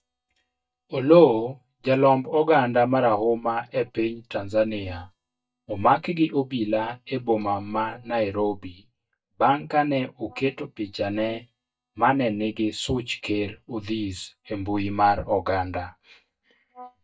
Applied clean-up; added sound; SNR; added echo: neural mask model DeepFilterNet 3.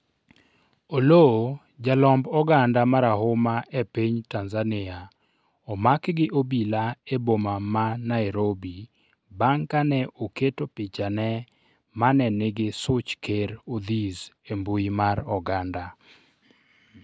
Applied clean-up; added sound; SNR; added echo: none; none; none; none.